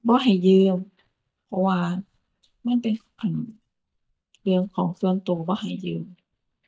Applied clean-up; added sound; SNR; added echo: neural mask model DeepFilterNet 3.